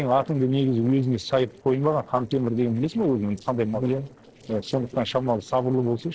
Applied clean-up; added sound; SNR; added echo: neural separator model SepFormer DNS4.